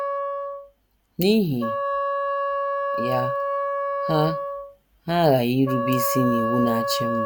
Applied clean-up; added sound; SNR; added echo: none; Wind instrument, woodwind instrument; 2 dB; none.